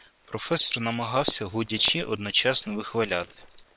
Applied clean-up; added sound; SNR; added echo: neural separator model SepFormer WHAM!.